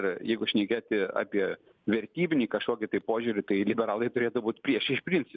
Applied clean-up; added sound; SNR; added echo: none; none; none; none.